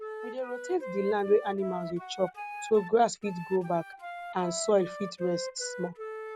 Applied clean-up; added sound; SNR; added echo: none; Wind instrument, woodwind instrument; 10 dB; none.